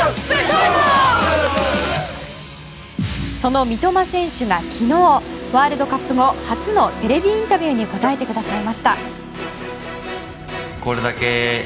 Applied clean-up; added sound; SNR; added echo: none; none; none; none.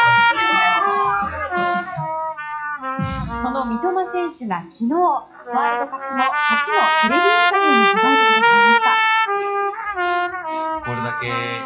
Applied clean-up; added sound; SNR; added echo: classical method WPE with log-MMSE.